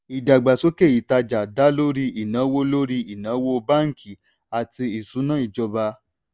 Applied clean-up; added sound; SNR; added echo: none; none; none; none.